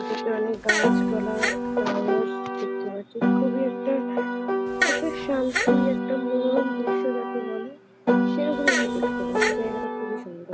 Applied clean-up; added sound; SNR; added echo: none; Piano + Fart; -4 dB; none.